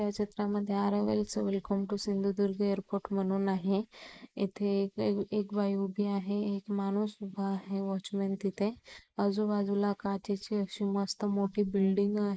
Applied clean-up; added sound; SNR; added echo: neural mask model Resemble Enhance denoiser.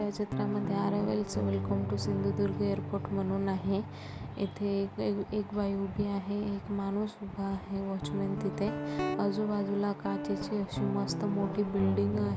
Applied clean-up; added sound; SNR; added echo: none; Guitar; 5 dB; none.